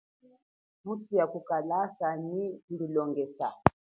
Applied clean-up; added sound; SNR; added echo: none; none; none; none.